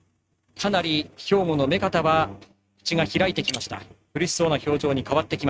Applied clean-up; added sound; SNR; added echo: neural mask model RNNoise.